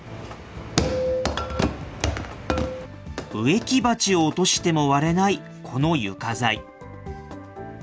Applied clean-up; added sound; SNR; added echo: none; none; none; none.